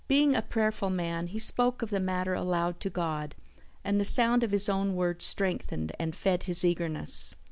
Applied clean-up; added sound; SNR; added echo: none; none; none; none.